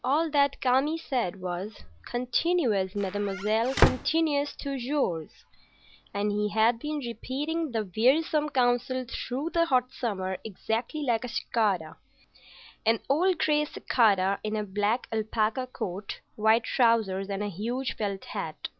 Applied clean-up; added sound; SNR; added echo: none; Squeak / Slam / Wood; 0 dB; none.